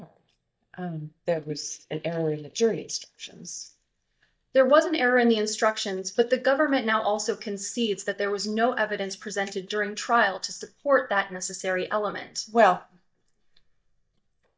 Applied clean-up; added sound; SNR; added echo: neural mask model DeepFilterNet 3.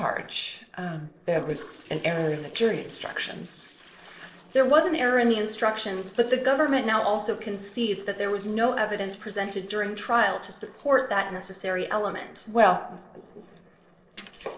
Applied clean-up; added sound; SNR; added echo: neural separator model SepFormer DNS4.